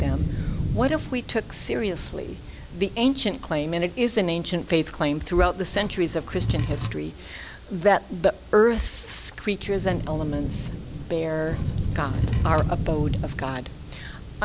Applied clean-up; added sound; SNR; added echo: none; Thunder / Rain + Wood / Tools; 5 dB; none.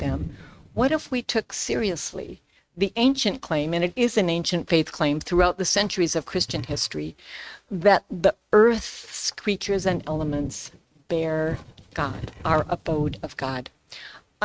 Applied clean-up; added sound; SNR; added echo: neural mask model RNNoise.